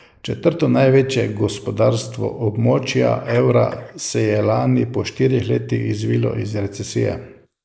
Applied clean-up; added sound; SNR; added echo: neural mask model Resemble Enhance denoiser.